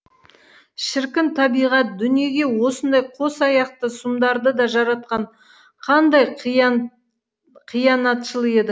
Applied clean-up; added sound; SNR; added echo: none; none; none; none.